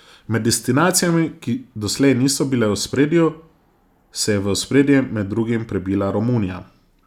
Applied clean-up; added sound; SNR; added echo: none; none; none; none.